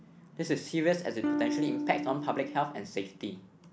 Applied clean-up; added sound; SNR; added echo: none; Electric guitar / Strum; 1 dB; none.